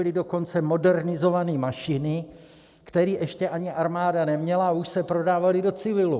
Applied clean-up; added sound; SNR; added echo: none; none; none; none.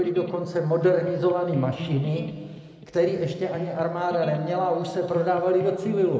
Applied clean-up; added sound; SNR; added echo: none; Electric guitar; 14 dB; reverberation time 1.9 s.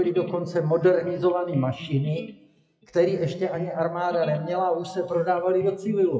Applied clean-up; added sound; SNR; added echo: classical method WPE with log-MMSE.